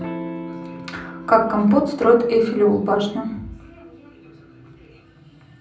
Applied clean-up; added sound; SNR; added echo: none; Electric guitar / Strum; 15 dB; reverberation time 0.6 s.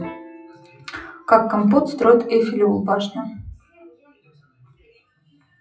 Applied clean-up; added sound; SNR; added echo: classical method WPE with log-MMSE.